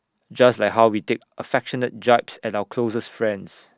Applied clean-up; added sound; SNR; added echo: none; none; none; none.